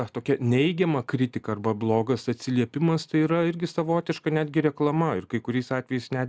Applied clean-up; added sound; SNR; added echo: none; none; none; none.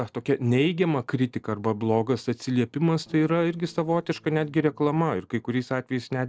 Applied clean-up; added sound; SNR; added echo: neural separator model SepFormer DNS4.